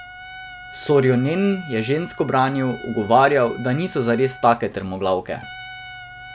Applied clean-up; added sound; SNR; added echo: none; Trumpet; 18 dB; none.